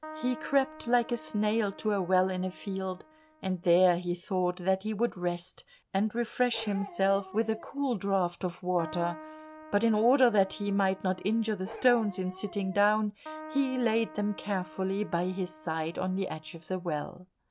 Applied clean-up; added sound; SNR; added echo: none; Bark + Keyboard (musical); 17 dB; none.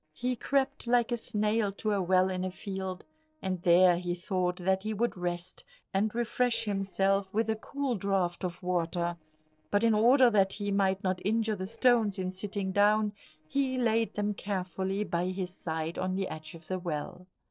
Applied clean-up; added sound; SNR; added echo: neural separator model SepFormer DNS4.